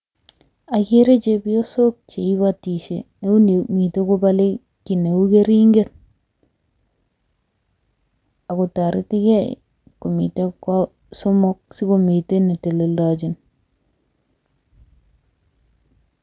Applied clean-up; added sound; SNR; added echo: none; none; none; none.